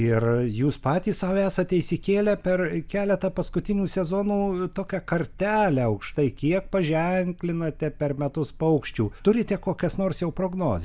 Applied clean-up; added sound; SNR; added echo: none; none; none; none.